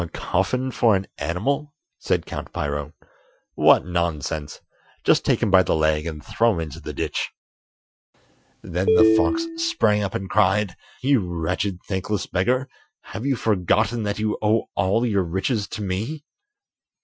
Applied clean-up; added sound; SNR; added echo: classical method Wiener filter.